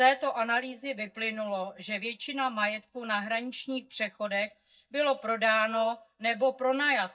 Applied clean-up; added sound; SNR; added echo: neural mask model DeepFilterNet 3.